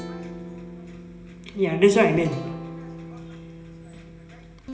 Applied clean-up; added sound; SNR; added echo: none; Guitar; 12 dB; reverberation time 1.0 s.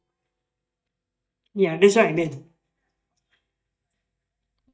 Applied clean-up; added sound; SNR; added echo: neural mask model DeepFilterNet 3.